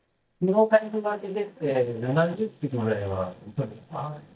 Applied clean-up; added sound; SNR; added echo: neural mask model DeepFilterNet 3.